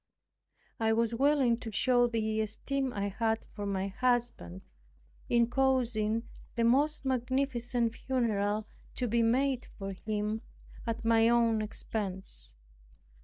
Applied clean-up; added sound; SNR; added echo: neural mask model DeepFilterNet 3.